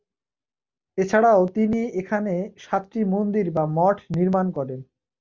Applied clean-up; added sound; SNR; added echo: none; none; none; none.